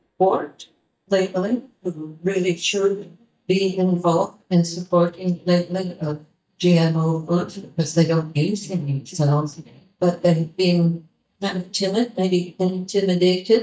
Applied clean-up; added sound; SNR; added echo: neural mask model DeepFilterNet 3.